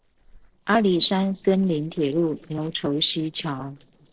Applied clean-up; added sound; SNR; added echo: neural separator model SepFormer DNS4.